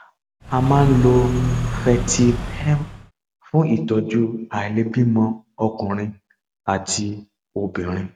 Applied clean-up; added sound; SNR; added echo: none; Car; 4 dB; none.